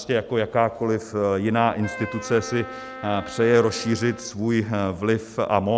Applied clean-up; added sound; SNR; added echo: none; Wind instrument, woodwind instrument; 15 dB; none.